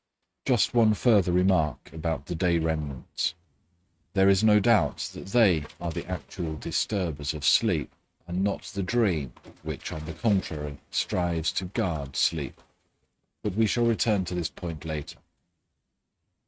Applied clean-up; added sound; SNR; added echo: neural mask model RNNoise.